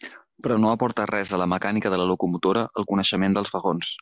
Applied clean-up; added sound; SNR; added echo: none; none; none; none.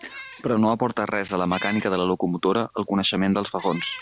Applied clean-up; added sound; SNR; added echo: none; Meow; 17 dB; none.